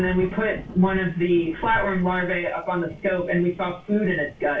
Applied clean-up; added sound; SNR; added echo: none; Thunder / Rain; 17 dB; reverberation time 0.2 s.